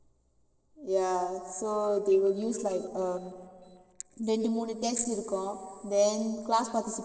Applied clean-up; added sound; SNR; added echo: neural separator model SepFormer DNS4.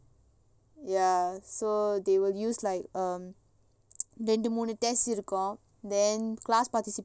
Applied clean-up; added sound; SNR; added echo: none; none; none; none.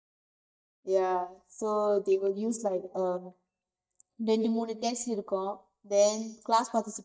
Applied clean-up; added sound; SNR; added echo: neural mask model DeepFilterNet 3.